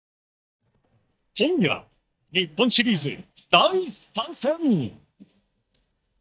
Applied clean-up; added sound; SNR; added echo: neural mask model DeepFilterNet 3.